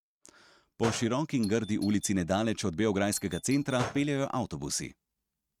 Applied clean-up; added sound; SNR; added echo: neural mask model RNNoise.